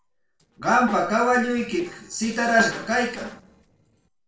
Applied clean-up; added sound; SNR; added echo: neural separator model SepFormer DNS4.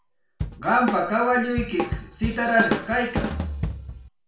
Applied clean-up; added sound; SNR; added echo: none; Drum / Drum kit; 5 dB; reverberation time 0.3 s.